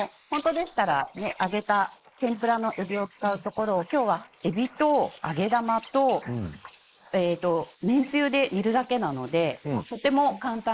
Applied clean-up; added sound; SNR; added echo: neural mask model Resemble Enhance denoiser.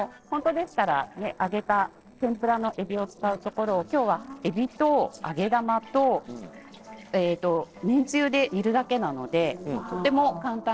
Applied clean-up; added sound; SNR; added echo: neural separator model SepFormer DNS4.